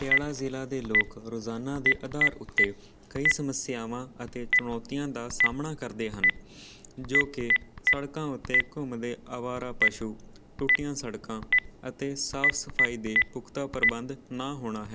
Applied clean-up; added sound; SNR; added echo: none; Telephone; -4 dB; none.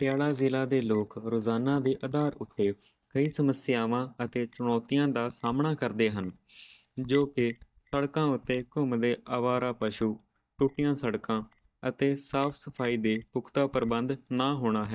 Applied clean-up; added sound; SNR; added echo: neural mask model DeepFilterNet 3.